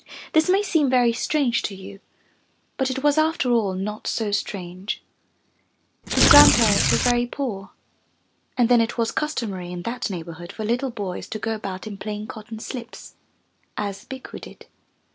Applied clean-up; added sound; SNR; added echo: none; Tearing; -5 dB; none.